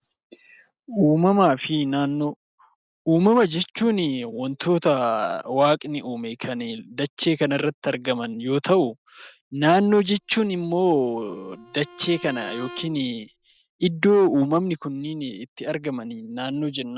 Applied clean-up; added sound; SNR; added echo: neural separator model SepFormer DNS4.